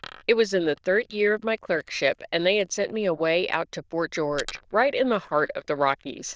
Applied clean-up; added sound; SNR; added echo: neural diffusion model UNIVERSE++.